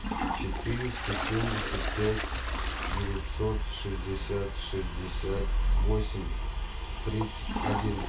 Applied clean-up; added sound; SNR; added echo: none; Toilet flush; 7 dB; reverberation time 0.2 s.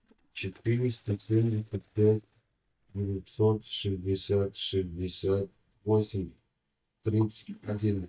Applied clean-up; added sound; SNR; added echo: neural mask model DeepFilterNet 3.